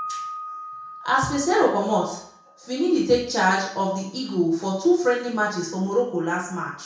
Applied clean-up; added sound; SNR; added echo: none; Piano; 18 dB; reverberation time 0.5 s.